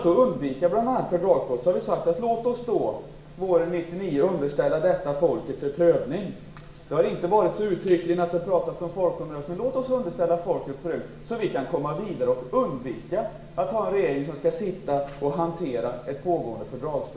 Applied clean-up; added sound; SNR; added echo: none; none; none; reverberation time 0.8 s.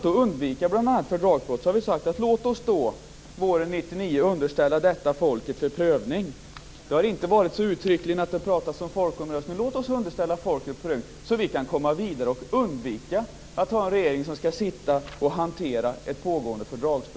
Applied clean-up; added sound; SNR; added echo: none; none; none; none.